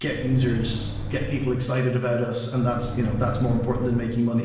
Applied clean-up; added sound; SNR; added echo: none; Microwave oven; 7 dB; reverberation time 0.9 s.